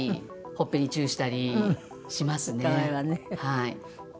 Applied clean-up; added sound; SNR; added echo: none; Organ; 15 dB; none.